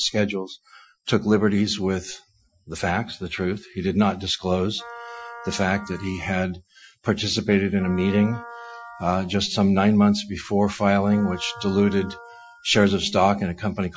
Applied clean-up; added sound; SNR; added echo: classical method Wiener filter.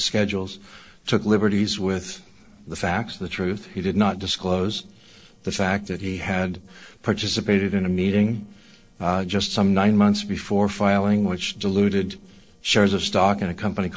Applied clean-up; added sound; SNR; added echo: neural separator model SepFormer DNS4.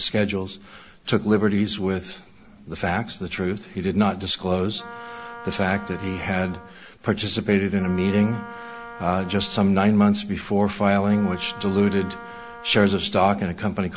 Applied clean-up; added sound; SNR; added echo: none; Wind instrument, woodwind instrument; 17 dB; none.